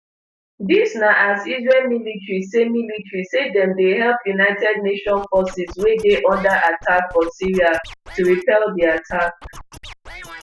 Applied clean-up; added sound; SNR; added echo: none; Scratching (performance technique); 18 dB; none.